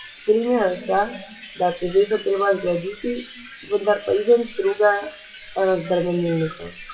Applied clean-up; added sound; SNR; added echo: classical method WPE with log-MMSE.